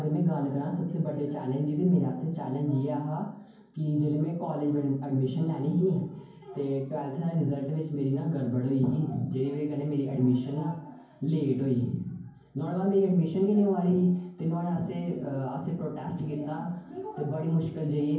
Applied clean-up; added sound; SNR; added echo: none; none; none; reverberation time 0.9 s.